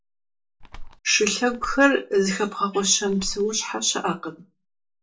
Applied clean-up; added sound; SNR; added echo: none; Bird; 11 dB; reverberation time 0.2 s.